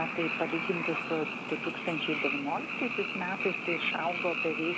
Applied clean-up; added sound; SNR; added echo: none; Frog; 1 dB; none.